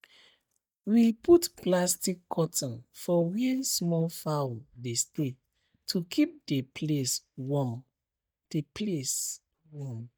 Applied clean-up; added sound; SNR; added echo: neural mask model DeepFilterNet 3.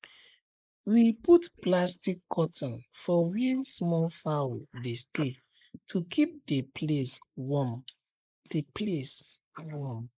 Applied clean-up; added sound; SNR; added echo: neural mask model Resemble Enhance denoiser.